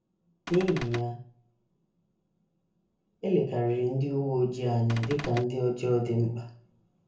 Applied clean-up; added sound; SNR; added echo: none; Cupboard open or close / Door; 9 dB; reverberation time 0.6 s.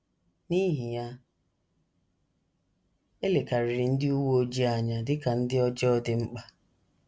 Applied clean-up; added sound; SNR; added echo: none; none; none; none.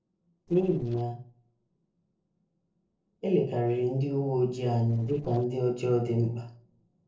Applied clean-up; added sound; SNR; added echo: neural separator model SepFormer DNS4.